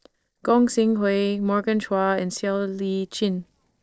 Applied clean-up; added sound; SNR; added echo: neural separator model SepFormer DNS4.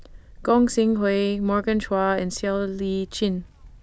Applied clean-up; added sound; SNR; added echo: none; Livestock, farm animals, working animals; 20 dB; none.